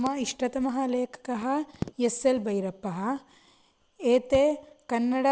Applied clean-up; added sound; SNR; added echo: none; none; none; none.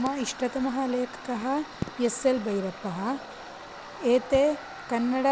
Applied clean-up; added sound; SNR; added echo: none; Tools; 14 dB; none.